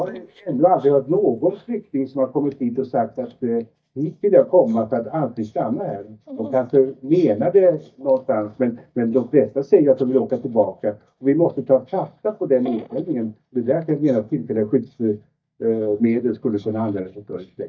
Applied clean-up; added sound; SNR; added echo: neural mask model DeepFilterNet 3.